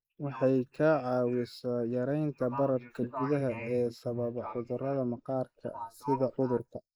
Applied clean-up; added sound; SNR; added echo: neural mask model Resemble Enhance denoiser.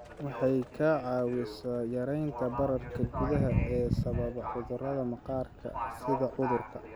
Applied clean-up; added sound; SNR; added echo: none; Livestock, farm animals, working animals; 10 dB; none.